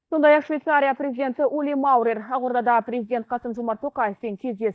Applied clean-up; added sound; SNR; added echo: neural mask model DeepFilterNet 3.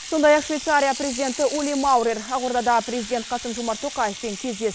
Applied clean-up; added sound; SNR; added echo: none; Sink (filling or washing) / Water tap, faucet; 12 dB; none.